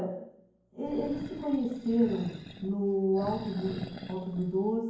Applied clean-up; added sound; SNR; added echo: none; Animal; 12 dB; reverberation time 0.9 s.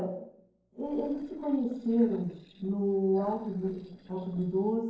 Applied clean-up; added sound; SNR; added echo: neural separator model SepFormer DNS4.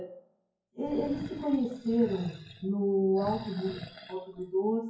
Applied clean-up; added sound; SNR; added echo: classical method WPE with log-MMSE.